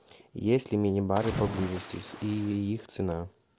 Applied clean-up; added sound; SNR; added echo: none; Splash, splatter; 9 dB; none.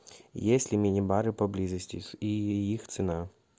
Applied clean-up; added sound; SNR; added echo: none; none; none; none.